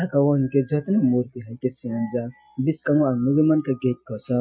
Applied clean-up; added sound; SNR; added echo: classical method Wiener filter.